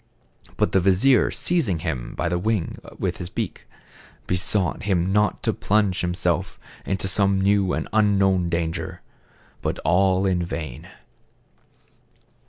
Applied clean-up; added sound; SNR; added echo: none; none; none; none.